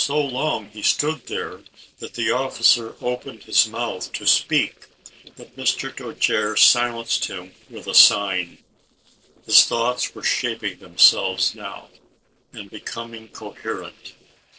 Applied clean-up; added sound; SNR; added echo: neural separator model SepFormer DNS4.